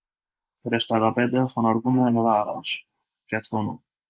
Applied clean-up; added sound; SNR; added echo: neural mask model Resemble Enhance denoiser.